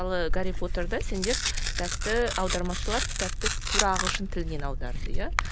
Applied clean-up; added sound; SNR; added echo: none; Tearing; -4 dB; none.